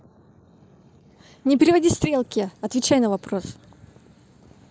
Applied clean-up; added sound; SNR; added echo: neural mask model Resemble Enhance denoiser.